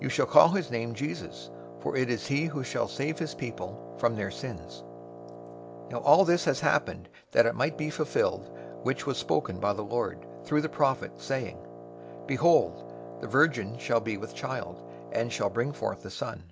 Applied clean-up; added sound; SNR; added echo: none; Wind instrument, woodwind instrument; 15 dB; none.